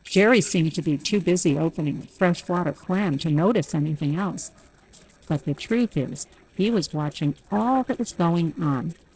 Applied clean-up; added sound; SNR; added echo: neural separator model SepFormer DNS4.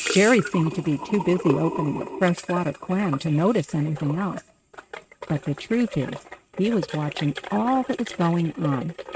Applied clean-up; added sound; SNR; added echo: neural mask model RNNoise.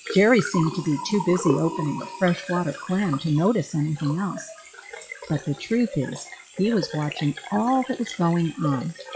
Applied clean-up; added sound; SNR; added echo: classical method log-MMSE.